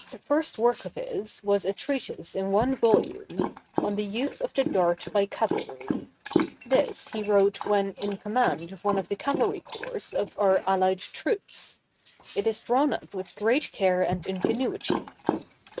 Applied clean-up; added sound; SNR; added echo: neural mask model RNNoise.